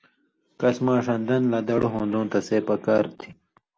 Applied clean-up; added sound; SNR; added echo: none; none; none; none.